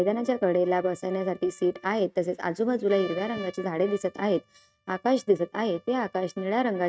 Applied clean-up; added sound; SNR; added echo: neural mask model RNNoise.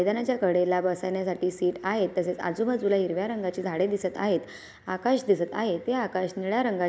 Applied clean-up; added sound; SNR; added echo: none; none; none; none.